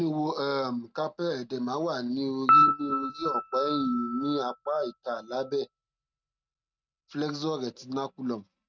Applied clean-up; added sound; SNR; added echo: neural mask model RNNoise.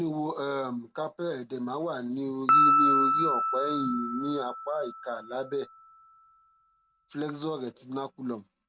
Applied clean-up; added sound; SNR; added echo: none; Piano; -3 dB; none.